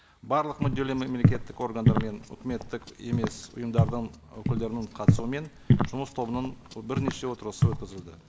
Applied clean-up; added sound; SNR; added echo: none; Walk, footsteps; -5 dB; none.